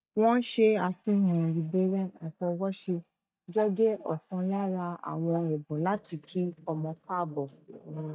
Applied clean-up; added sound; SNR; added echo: neural mask model DeepFilterNet 3.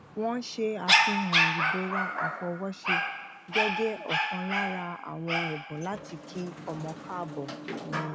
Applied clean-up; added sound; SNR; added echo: none; Dog; -4 dB; none.